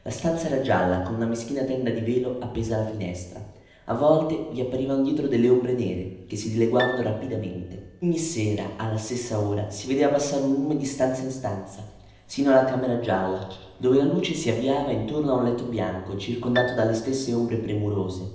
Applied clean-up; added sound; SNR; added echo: none; Piano; 13 dB; reverberation time 0.9 s.